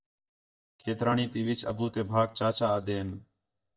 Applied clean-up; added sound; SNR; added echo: neural mask model DeepFilterNet 3.